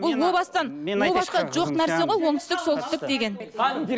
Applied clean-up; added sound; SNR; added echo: none; none; none; none.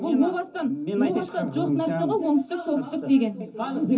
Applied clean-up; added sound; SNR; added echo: none; none; none; reverberation time 0.3 s.